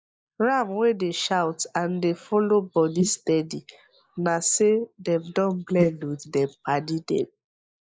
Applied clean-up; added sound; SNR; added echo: neural mask model Resemble Enhance denoiser.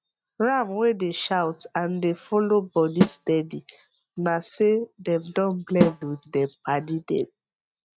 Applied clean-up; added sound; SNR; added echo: neural mask model RNNoise.